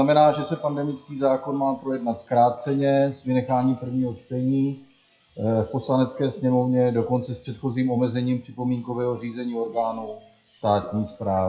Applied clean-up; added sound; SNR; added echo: classical method WPE with log-MMSE.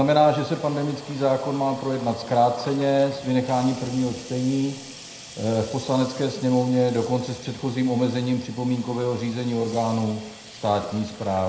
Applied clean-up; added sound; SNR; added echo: none; Sink (filling or washing) / Water tap, faucet; 18 dB; reverberation time 0.8 s.